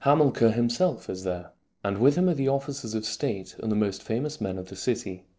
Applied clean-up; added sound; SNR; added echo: neural separator model SepFormer DNS4.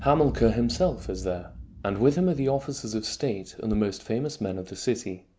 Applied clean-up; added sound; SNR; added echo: none; Boom; 15 dB; none.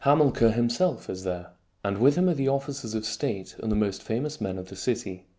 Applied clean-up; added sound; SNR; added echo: none; none; none; none.